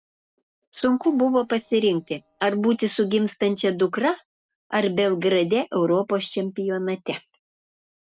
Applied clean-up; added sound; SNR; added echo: neural separator model SepFormer DNS4.